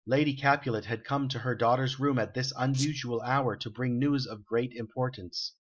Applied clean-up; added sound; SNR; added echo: neural mask model Resemble Enhance denoiser.